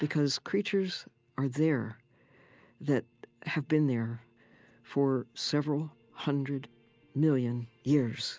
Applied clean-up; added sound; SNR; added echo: none; none; none; none.